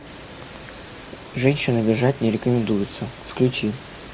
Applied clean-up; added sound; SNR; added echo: none; Train; 19 dB; none.